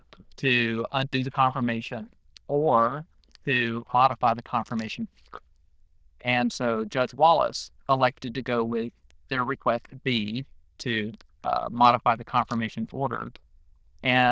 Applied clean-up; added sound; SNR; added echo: neural diffusion model UNIVERSE++.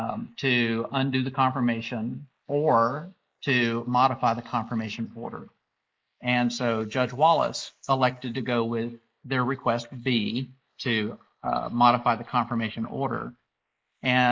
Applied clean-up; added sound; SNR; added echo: neural mask model Resemble Enhance denoiser.